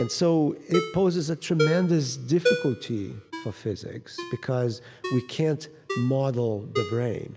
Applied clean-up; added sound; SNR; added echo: none; Ringtone; 7 dB; none.